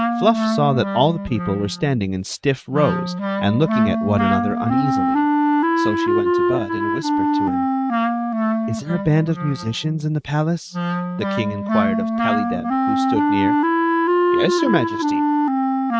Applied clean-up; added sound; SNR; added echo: neural mask model RNNoise.